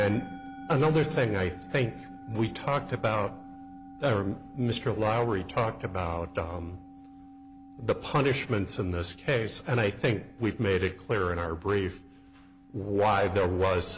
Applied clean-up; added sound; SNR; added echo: none; Musical instrument; 18 dB; none.